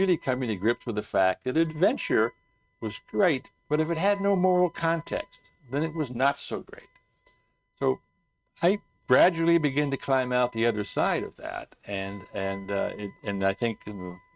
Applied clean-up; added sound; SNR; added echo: neural mask model RNNoise.